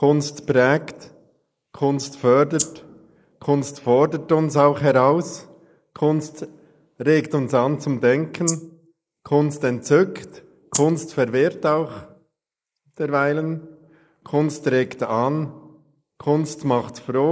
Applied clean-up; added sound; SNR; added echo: neural mask model Resemble Enhance denoiser.